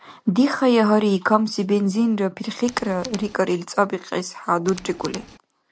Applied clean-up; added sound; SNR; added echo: none; Tools; 16 dB; none.